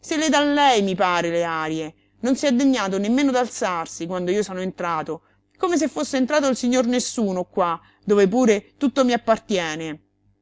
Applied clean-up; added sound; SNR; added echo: none; none; none; none.